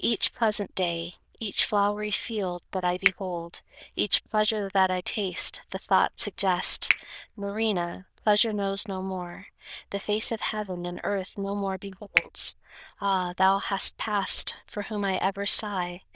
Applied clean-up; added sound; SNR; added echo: neural diffusion model UNIVERSE++.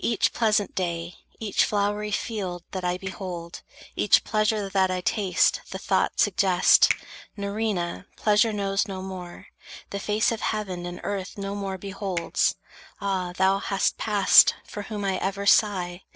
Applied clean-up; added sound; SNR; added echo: neural separator model SepFormer DNS4.